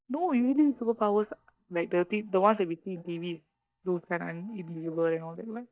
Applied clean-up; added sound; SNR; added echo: neural mask model DeepFilterNet 3.